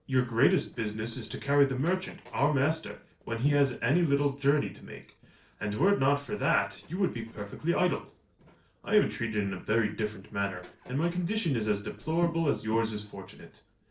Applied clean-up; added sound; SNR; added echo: neural separator model SepFormer DNS4.